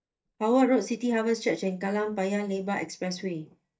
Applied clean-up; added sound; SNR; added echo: neural mask model DeepFilterNet 3.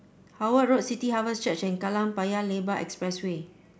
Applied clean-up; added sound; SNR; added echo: none; none; none; none.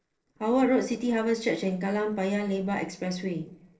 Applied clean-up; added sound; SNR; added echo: neural separator model SepFormer DNS4.